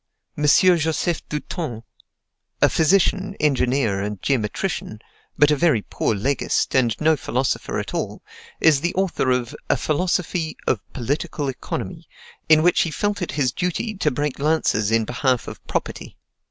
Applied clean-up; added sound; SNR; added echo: none; none; none; none.